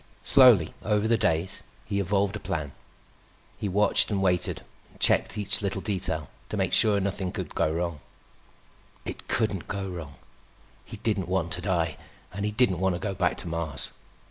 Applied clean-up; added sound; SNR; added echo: none; none; none; none.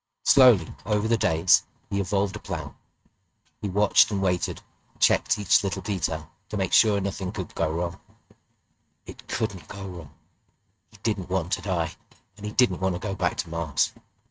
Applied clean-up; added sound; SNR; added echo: neural mask model RNNoise.